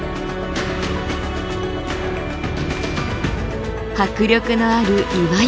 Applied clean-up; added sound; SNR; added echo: none; none; none; none.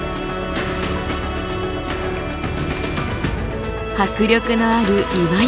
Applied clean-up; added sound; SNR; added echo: none; Bowed string instrument; 14 dB; none.